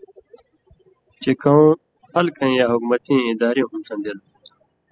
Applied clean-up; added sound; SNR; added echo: classical method spectral subtraction.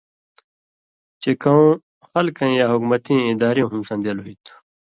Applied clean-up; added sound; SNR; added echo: none; none; none; none.